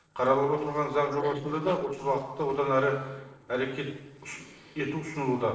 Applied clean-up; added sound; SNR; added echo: neural separator model SepFormer DNS4.